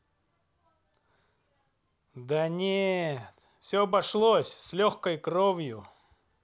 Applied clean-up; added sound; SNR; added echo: none; none; none; none.